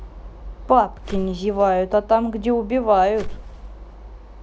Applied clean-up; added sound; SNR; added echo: none; Whoosh, swoosh, swish; 13 dB; none.